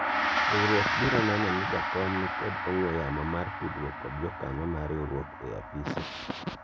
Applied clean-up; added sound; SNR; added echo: none; Gong; 0 dB; none.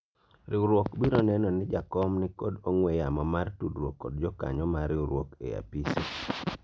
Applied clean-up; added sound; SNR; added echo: none; none; none; none.